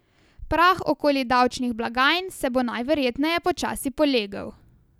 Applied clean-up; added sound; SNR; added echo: none; none; none; none.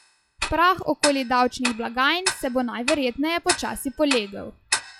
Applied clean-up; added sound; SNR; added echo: classical method log-MMSE.